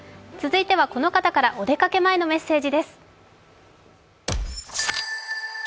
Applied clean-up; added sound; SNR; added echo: none; none; none; none.